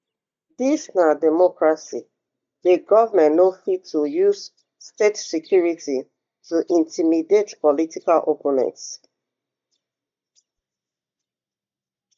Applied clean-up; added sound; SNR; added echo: neural mask model DeepFilterNet 3.